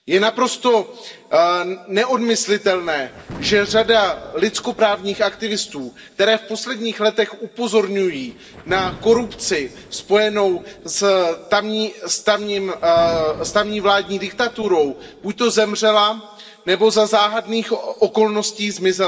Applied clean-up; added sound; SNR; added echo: none; Thunder; 20 dB; reverberation time 1.5 s.